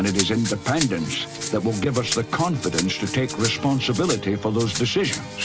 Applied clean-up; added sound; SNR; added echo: none; Rattle (instrument); 9 dB; none.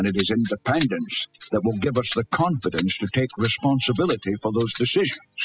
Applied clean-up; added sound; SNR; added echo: classical method spectral subtraction.